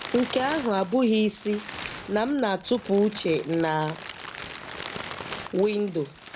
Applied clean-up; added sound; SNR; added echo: none; Crumpling, crinkling; 13 dB; none.